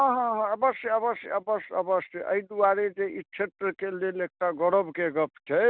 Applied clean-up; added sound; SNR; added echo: none; none; none; none.